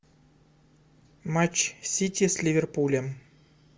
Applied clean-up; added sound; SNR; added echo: none; none; none; none.